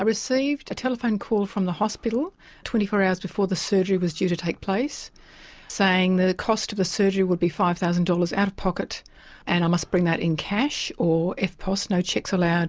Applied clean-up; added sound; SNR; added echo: none; none; none; none.